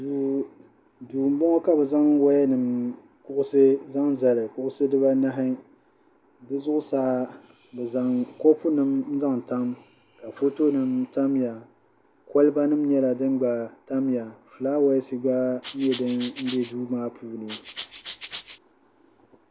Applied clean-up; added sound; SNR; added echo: none; Rattle (instrument); 1 dB; none.